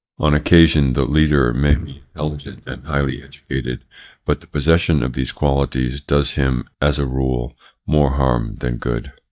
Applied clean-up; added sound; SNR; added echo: neural mask model DeepFilterNet 3.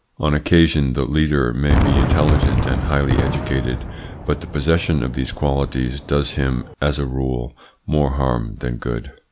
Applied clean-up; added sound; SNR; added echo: none; Fireworks; 4 dB; none.